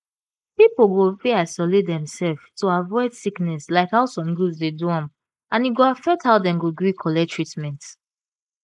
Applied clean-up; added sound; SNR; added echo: neural mask model Resemble Enhance denoiser.